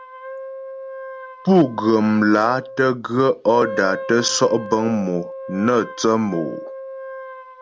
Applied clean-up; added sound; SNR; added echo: none; Wind instrument, woodwind instrument; 13 dB; none.